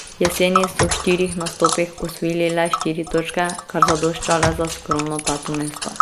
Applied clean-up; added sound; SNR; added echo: none; Tick + Tick; 3 dB; none.